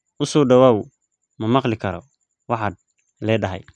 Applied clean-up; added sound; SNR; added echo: none; none; none; none.